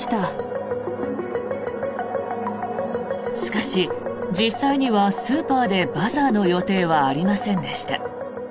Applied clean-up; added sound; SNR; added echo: none; none; none; none.